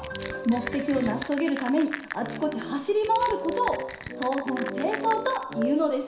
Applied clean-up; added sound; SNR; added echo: none; Crushing; 13 dB; reverberation time 0.7 s.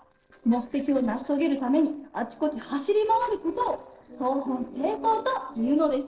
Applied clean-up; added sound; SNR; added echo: neural separator model SepFormer DNS4.